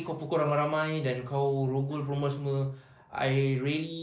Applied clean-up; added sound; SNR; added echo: neural mask model Resemble Enhance denoiser.